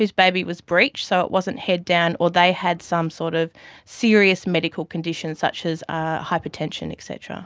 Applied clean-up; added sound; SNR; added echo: none; none; none; none.